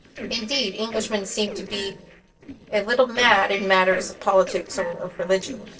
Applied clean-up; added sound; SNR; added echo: neural separator model SepFormer DNS4.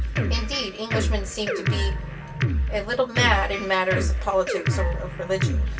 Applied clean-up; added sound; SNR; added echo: none; Drum kit; -2 dB; reverberation time 0.2 s.